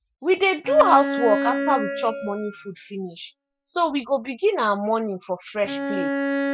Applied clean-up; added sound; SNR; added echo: classical method Wiener filter.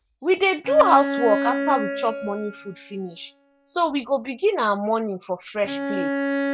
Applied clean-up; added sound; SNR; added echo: classical method log-MMSE.